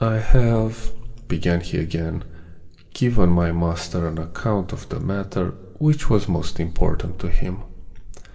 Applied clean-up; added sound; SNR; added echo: none; none; none; reverberation time 1.5 s.